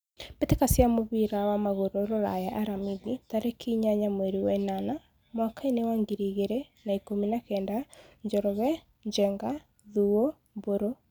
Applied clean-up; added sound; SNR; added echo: none; none; none; none.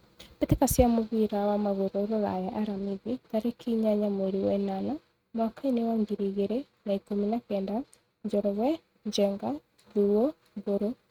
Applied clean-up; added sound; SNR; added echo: neural mask model RNNoise.